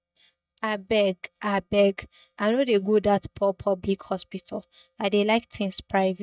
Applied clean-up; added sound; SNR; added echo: neural mask model DeepFilterNet 3.